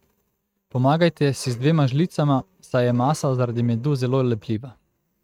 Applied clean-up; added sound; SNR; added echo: neural mask model RNNoise.